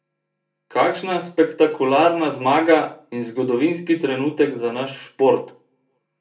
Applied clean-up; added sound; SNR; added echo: none; none; none; reverberation time 0.3 s.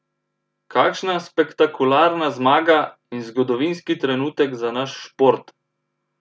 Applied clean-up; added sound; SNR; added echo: none; none; none; none.